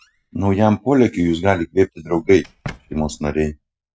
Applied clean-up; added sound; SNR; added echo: neural mask model RNNoise.